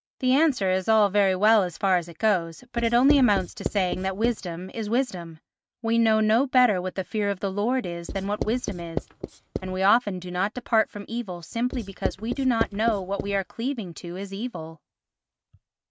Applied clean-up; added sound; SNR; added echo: neural mask model RNNoise.